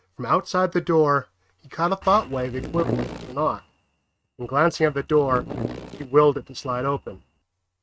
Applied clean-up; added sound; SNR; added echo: neural mask model RNNoise.